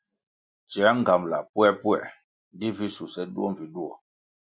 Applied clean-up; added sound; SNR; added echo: none; none; none; none.